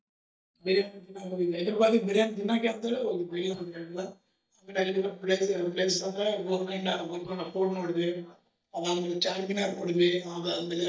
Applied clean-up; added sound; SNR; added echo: neural mask model DeepFilterNet 3.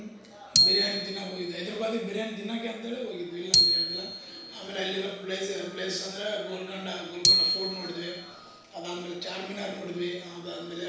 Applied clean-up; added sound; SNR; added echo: none; Glockenspiel; -5 dB; reverberation time 0.7 s.